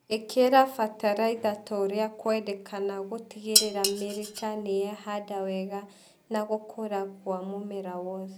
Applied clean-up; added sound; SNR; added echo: none; Dishes, pots, and pans; 0 dB; none.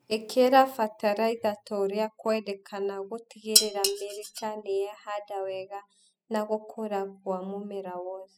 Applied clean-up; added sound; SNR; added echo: classical method spectral subtraction.